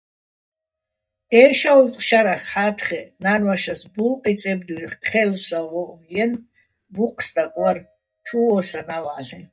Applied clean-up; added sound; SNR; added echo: neural mask model DeepFilterNet 3.